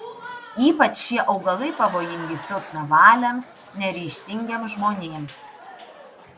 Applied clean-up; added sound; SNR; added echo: none; Applause / Crowd; 17 dB; none.